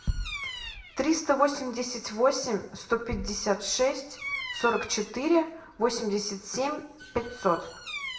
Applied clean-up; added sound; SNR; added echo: none; Bird vocalization, bird call, bird song; 14 dB; reverberation time 0.6 s.